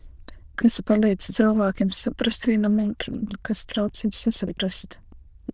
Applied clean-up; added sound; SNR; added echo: neural diffusion model UNIVERSE++.